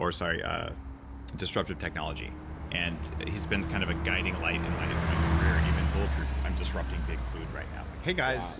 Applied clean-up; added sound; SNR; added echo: none; Bus; -3 dB; none.